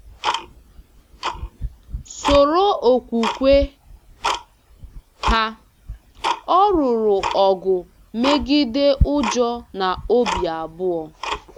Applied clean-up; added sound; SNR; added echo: none; Tick-tock; 7 dB; none.